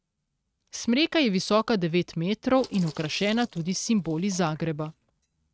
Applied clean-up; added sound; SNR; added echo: neural mask model RNNoise.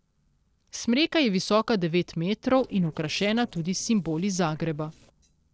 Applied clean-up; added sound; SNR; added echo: neural separator model SepFormer DNS4.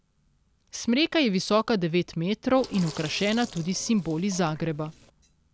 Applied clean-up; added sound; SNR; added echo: none; Sink (filling or washing); 17 dB; none.